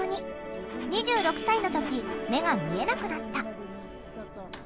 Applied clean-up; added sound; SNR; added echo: none; Hi-hat + Writing; 15 dB; none.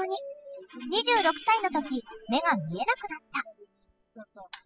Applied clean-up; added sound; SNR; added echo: classical method spectral subtraction.